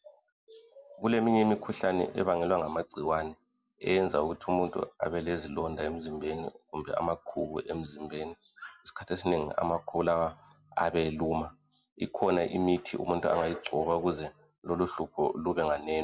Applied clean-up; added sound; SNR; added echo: none; none; none; none.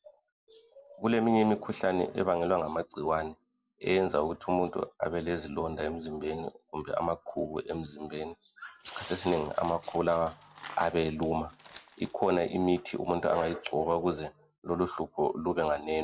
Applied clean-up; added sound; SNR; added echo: neural separator model SepFormer DNS4.